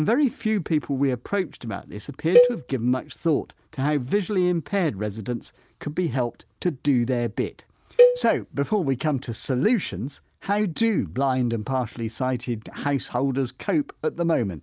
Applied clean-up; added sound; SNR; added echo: none; Cowbell; -1 dB; none.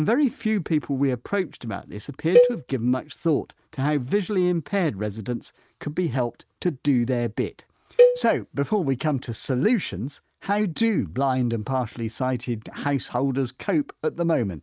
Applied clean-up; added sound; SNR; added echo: neural mask model RNNoise.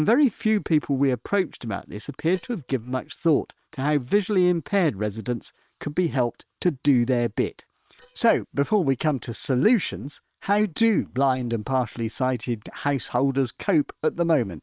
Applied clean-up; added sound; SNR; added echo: neural separator model SepFormer WHAM!.